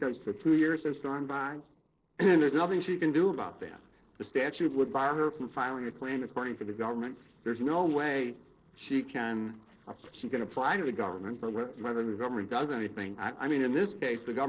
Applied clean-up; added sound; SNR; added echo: neural separator model SepFormer DNS4.